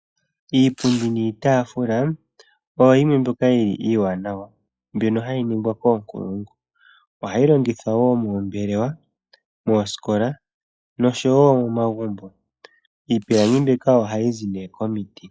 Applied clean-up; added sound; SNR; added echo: classical method log-MMSE.